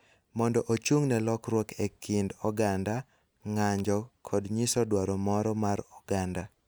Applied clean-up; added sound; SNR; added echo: none; none; none; none.